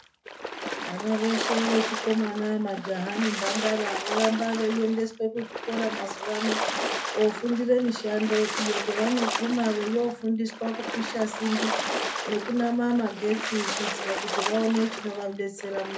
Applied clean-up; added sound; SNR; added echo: none; Splash, splatter; 4 dB; reverberation time 0.3 s.